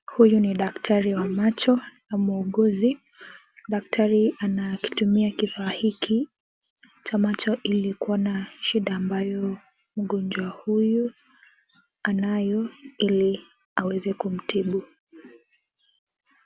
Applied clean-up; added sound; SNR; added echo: none; none; none; none.